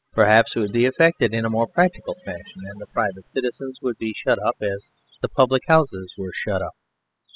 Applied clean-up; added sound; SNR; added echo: classical method spectral subtraction.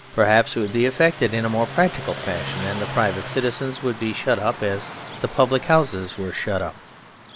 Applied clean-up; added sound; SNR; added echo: none; Car passing by; 12 dB; none.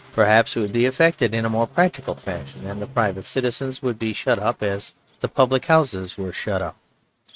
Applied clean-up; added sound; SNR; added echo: neural mask model RNNoise.